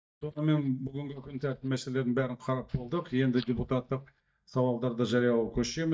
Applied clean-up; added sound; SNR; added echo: neural mask model DeepFilterNet 3.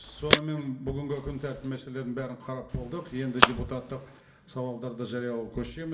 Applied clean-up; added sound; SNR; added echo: none; Telephone; -1 dB; reverberation time 0.5 s.